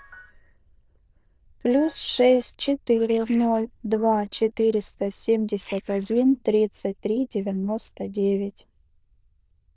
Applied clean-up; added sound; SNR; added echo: neural diffusion model UNIVERSE++.